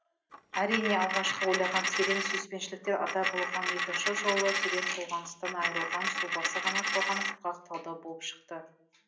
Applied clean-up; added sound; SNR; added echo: none; Coin (dropping); -1 dB; reverberation time 0.5 s.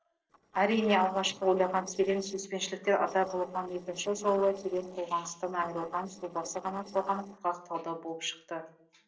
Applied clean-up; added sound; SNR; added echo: neural separator model SepFormer DNS4.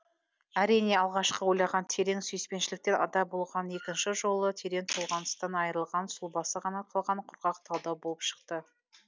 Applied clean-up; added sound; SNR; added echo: none; none; none; none.